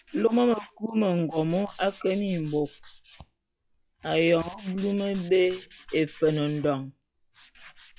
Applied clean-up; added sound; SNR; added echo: classical method log-MMSE.